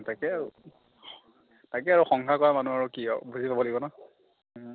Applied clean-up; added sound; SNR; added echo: none; none; none; none.